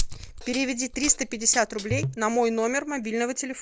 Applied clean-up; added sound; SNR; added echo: none; Glass + Hi-hat; 8 dB; none.